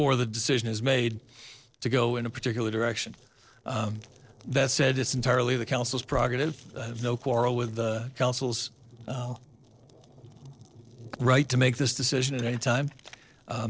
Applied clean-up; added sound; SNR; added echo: neural separator model SepFormer DNS4.